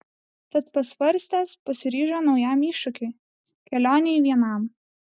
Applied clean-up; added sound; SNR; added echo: none; none; none; none.